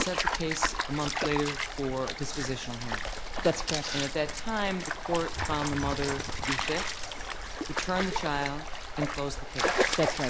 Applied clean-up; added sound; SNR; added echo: none; Stream; 0 dB; none.